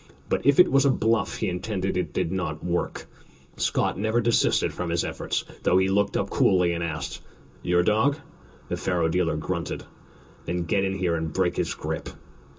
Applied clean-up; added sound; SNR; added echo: none; none; none; reverberation time 0.2 s.